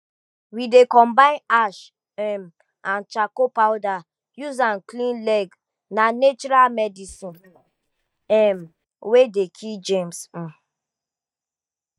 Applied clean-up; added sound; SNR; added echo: neural mask model DeepFilterNet 3.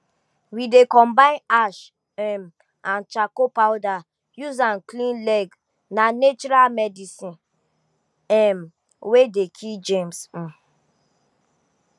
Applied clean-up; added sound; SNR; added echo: none; none; none; none.